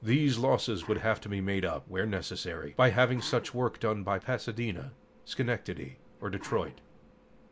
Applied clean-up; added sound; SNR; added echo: none; Sneeze; 20 dB; none.